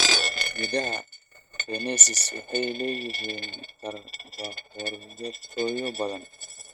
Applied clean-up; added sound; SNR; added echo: neural mask model RNNoise.